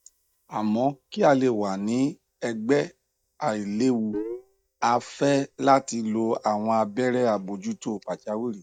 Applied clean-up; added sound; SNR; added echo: neural mask model DeepFilterNet 3.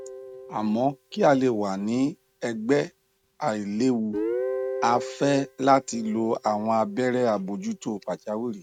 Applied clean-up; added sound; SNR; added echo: neural mask model RNNoise.